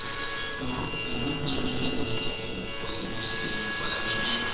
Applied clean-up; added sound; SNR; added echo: neural separator model SepFormer WHAMR!.